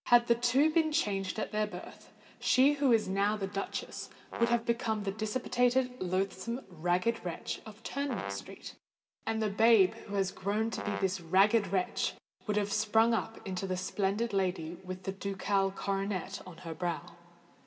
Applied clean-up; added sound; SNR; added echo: none; Brass instrument; 11 dB; none.